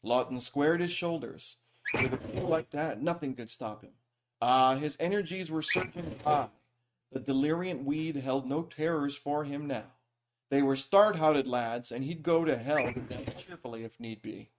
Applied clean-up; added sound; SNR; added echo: neural mask model RNNoise.